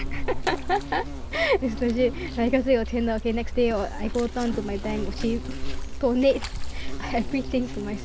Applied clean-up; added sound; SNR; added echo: none; Insect; 7 dB; none.